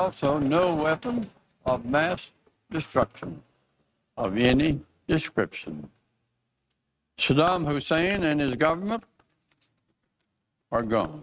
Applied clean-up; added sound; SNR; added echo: neural mask model RNNoise.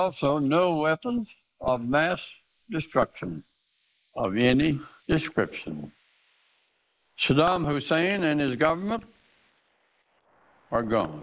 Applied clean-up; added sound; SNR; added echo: neural mask model Resemble Enhance denoiser.